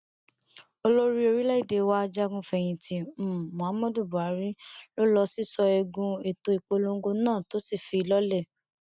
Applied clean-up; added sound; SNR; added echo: none; none; none; none.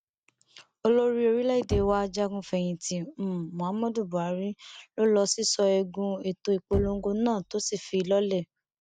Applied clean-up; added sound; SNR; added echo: none; Knock; 15 dB; none.